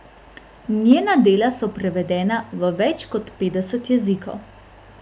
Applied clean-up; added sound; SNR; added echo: none; none; none; none.